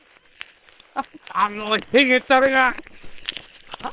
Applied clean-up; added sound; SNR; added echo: neural separator model SepFormer WHAM!.